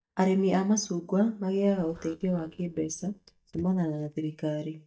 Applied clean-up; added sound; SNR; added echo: neural mask model DeepFilterNet 3.